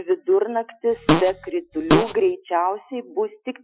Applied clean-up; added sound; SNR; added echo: classical method Wiener filter.